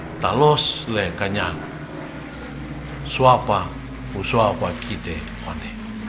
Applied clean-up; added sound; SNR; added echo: none; Aircraft; 9 dB; none.